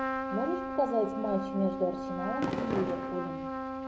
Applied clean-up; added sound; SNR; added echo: none; Trumpet + Fireworks; 2 dB; none.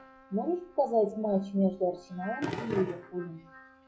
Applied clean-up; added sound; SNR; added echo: classical method log-MMSE.